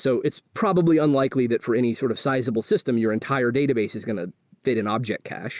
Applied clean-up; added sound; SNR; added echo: none; none; none; none.